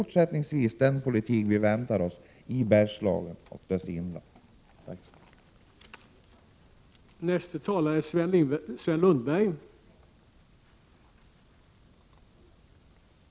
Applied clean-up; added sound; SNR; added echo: none; none; none; none.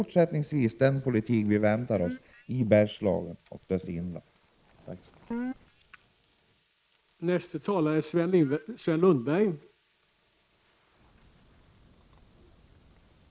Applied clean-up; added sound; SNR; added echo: neural mask model Resemble Enhance denoiser.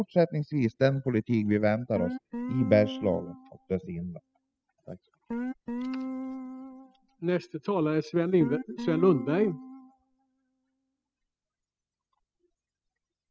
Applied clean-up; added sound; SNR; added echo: classical method spectral subtraction.